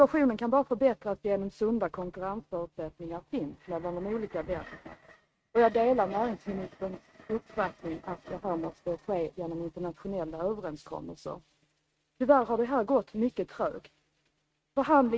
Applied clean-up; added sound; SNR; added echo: neural mask model RNNoise.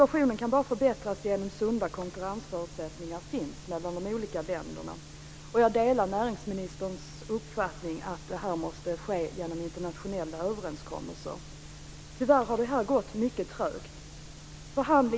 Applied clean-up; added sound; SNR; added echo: none; none; none; none.